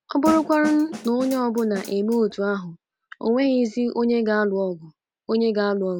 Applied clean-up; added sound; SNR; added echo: none; Snare drum; 13 dB; none.